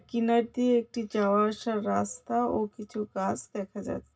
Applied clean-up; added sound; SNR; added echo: none; none; none; reverberation time 0.4 s.